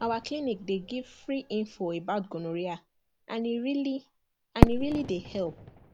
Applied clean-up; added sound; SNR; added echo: none; Fireworks; -1 dB; none.